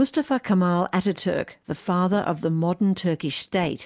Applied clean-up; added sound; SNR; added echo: none; none; none; none.